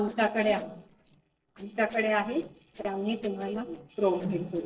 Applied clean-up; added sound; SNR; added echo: neural separator model SepFormer DNS4.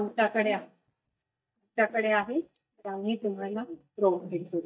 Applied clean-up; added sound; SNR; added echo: neural mask model DeepFilterNet 3.